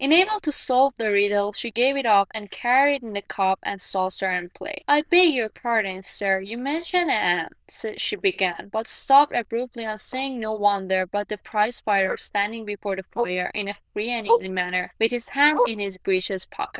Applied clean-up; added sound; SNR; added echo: neural diffusion model UNIVERSE++.